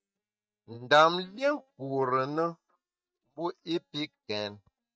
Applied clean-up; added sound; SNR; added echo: neural mask model DeepFilterNet 3.